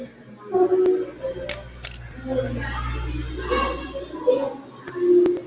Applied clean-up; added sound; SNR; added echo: none; Camera; 12 dB; none.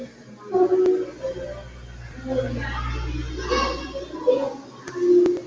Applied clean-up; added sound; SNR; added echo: none; none; none; none.